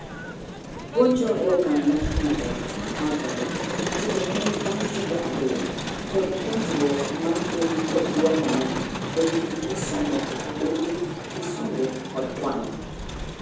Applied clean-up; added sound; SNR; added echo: none; Crowd; 4 dB; reverberation time 0.8 s.